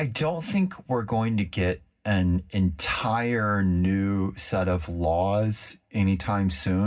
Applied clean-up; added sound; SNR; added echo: none; none; none; reverberation time 0.4 s.